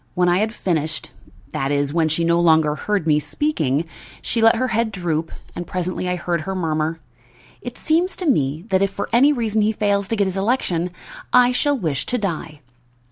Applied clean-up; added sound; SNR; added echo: none; none; none; none.